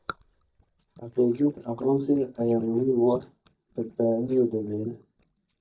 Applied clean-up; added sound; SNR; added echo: neural mask model DeepFilterNet 3.